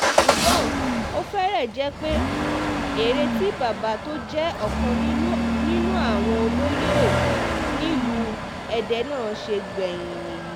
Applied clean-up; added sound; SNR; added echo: none; Engine starting / Accelerating, revving, vroom / Motor vehicle (road); -3 dB; none.